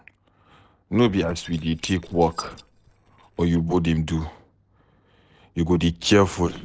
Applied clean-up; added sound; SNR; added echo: neural separator model SepFormer DNS4.